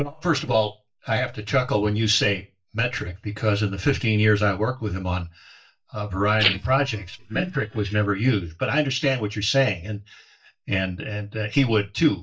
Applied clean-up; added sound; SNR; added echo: neural mask model DeepFilterNet 3.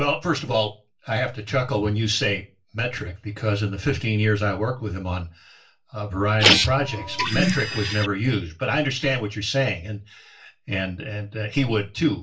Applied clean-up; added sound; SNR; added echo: none; Printer; -3 dB; reverberation time 0.2 s.